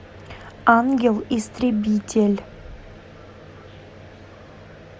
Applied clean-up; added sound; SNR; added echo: none; none; none; none.